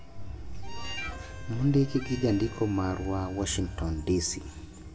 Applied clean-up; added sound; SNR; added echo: none; Harmonica; 18 dB; reverberation time 1.2 s.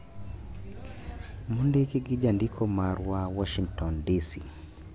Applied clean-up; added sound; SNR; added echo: none; none; none; none.